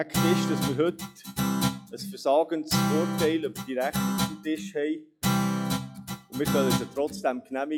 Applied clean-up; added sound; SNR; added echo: classical method log-MMSE.